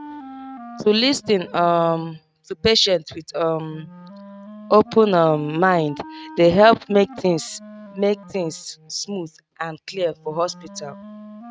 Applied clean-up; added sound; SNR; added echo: neural mask model RNNoise.